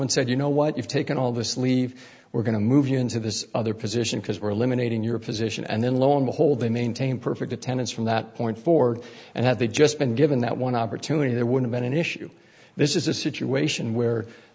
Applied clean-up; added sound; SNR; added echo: none; none; none; none.